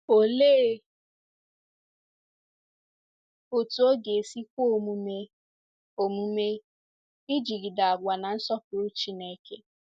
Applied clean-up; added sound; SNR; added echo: none; none; none; none.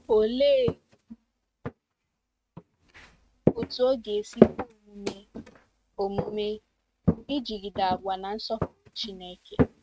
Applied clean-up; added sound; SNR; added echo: neural mask model RNNoise.